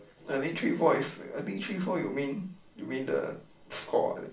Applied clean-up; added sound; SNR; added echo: none; none; none; reverberation time 0.3 s.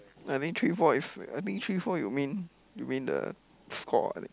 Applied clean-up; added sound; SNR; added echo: none; none; none; none.